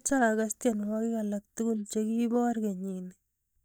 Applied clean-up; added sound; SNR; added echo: neural mask model DeepFilterNet 3.